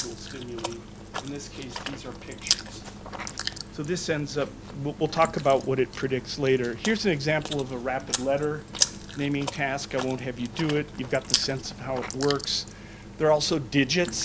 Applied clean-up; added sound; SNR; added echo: none; Chewing, mastication; 7 dB; none.